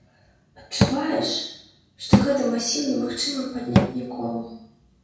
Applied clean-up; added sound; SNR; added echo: none; Cupboard open or close / Drawer open or close; -1 dB; reverberation time 0.6 s.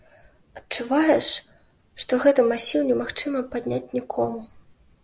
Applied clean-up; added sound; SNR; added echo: none; none; none; none.